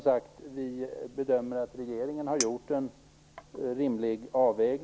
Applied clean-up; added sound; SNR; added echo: none; Chink, clink; 13 dB; none.